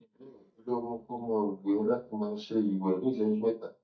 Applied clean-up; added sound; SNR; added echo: neural mask model DeepFilterNet 3.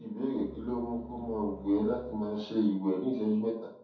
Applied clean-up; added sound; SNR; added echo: none; Bowed string instrument; 19 dB; reverberation time 0.6 s.